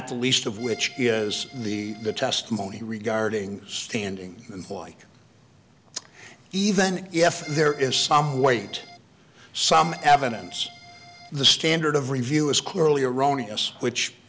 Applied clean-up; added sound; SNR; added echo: none; Accordion; 19 dB; none.